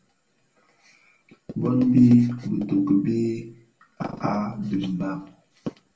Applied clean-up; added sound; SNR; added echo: none; none; none; reverberation time 0.2 s.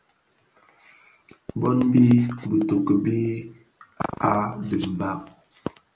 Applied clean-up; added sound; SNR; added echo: none; none; none; none.